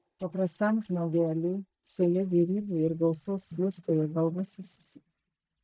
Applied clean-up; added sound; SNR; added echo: neural mask model DeepFilterNet 3.